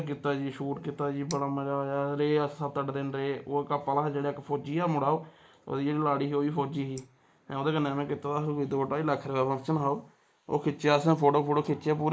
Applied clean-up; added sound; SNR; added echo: neural mask model Resemble Enhance denoiser.